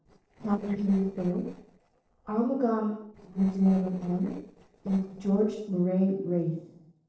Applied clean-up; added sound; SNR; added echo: neural separator model SepFormer DNS4.